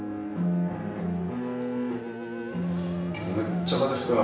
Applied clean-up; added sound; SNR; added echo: none; Musical instrument; 16 dB; reverberation time 0.7 s.